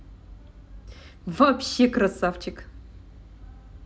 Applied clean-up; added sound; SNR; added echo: none; none; none; none.